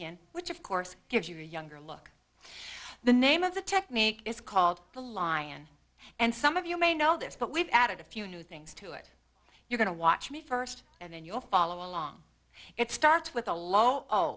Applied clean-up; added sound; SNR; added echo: none; none; none; none.